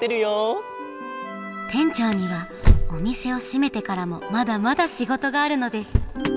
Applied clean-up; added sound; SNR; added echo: none; Motor vehicle (road); 2 dB; none.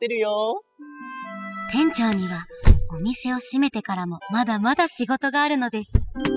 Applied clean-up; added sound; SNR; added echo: classical method spectral subtraction.